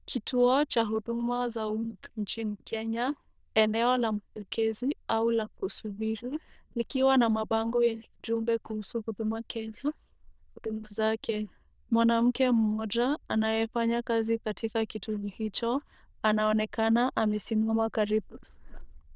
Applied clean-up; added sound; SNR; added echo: neural diffusion model UNIVERSE++.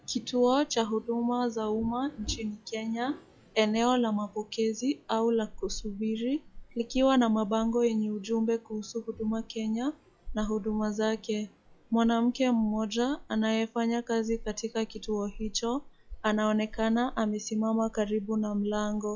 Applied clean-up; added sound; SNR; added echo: classical method log-MMSE.